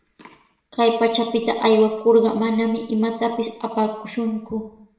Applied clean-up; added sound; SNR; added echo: none; none; none; reverberation time 0.7 s.